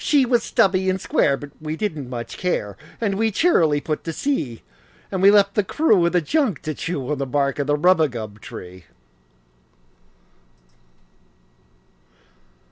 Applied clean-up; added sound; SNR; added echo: none; none; none; none.